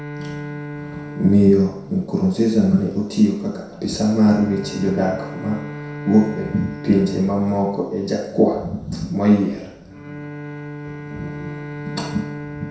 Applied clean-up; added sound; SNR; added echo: none; Bowed string instrument; 13 dB; reverberation time 0.7 s.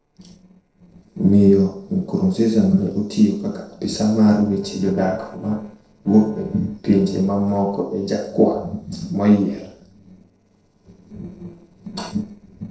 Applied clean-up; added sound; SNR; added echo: neural separator model SepFormer DNS4.